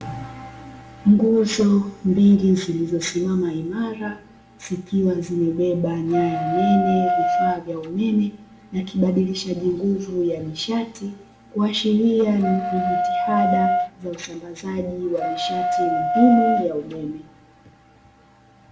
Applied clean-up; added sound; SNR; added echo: none; Wind instrument, woodwind instrument; 1 dB; reverberation time 0.7 s.